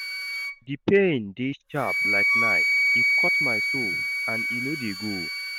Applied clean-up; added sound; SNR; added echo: none; Wind instrument, woodwind instrument; -4 dB; none.